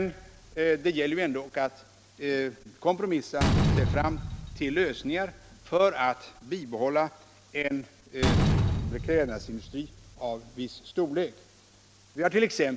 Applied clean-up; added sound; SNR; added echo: none; Slam; 3 dB; none.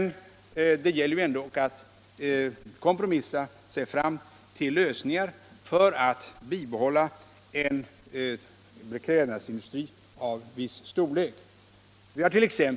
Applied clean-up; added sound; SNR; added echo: none; none; none; none.